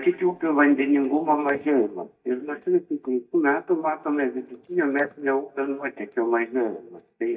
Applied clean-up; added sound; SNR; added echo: neural mask model DeepFilterNet 3.